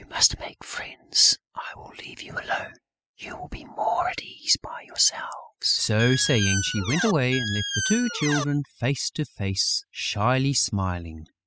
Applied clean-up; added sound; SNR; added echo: classical method spectral subtraction.